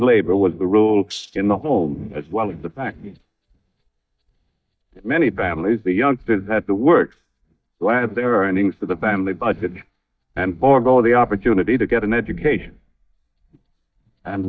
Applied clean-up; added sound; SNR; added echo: neural mask model DeepFilterNet 3.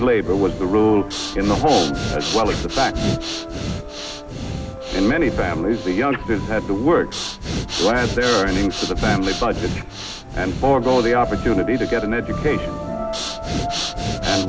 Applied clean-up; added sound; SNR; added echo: none; Breathing; 7 dB; none.